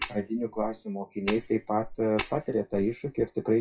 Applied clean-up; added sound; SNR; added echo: classical method WPE with log-MMSE.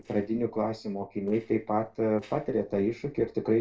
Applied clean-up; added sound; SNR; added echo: neural separator model SepFormer DNS4.